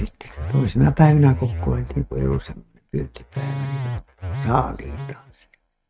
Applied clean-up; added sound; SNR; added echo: neural mask model RNNoise.